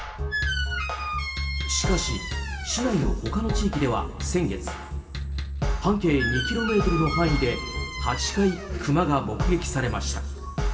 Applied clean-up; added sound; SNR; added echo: none; Squeak; 8 dB; reverberation time 2.5 s.